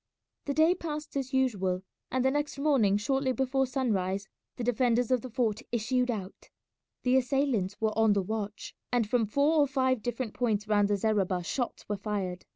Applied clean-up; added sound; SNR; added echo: none; none; none; none.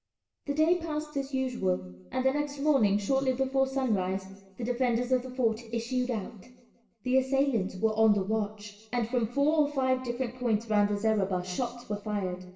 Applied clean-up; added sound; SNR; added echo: none; none; none; reverberation time 1.0 s.